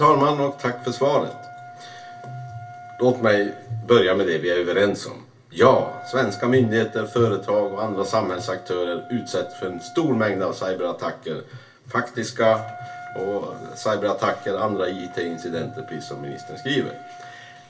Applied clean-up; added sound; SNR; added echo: none; Wind instrument, woodwind instrument; 18 dB; reverberation time 0.2 s.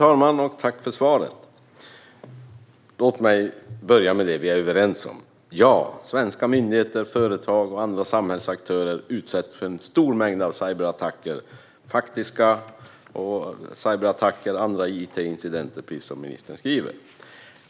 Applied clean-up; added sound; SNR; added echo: none; none; none; none.